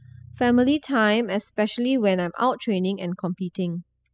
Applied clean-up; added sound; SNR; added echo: classical method spectral subtraction.